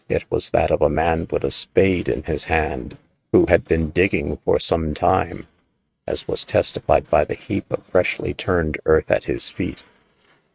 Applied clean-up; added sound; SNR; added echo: neural mask model RNNoise.